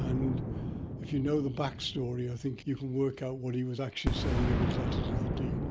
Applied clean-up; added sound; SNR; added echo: none; Boom; 1 dB; none.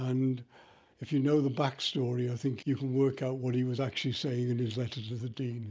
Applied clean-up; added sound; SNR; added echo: none; none; none; none.